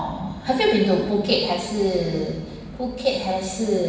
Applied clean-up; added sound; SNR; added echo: none; none; none; reverberation time 1.1 s.